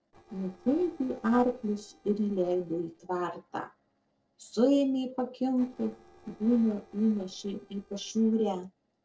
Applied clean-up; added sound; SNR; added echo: neural separator model SepFormer DNS4.